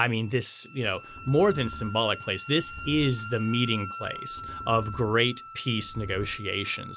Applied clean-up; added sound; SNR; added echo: none; Livestock, farm animals, working animals + Wind instrument, woodwind instrument; 12 dB; none.